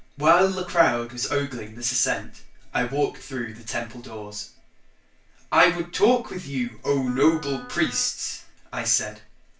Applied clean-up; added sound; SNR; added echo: none; Wind instrument, woodwind instrument; 19 dB; reverberation time 0.3 s.